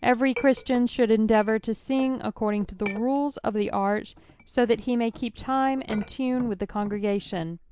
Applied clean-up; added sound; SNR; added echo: none; Tap + Chink, clink; 19 dB; none.